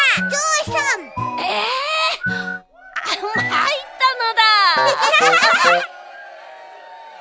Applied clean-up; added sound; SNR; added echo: none; Crowd / Cheering; 20 dB; none.